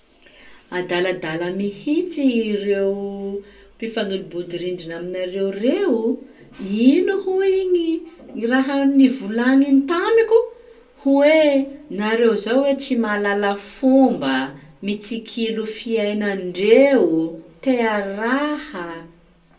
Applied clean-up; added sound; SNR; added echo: none; none; none; reverberation time 0.2 s.